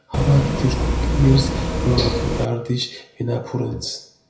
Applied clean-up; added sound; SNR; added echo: none; Bus; -1 dB; reverberation time 0.5 s.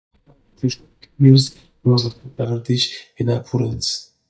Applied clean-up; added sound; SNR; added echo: neural mask model DeepFilterNet 3.